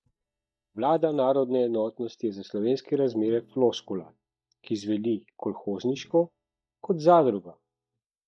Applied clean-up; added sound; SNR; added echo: neural mask model DeepFilterNet 3.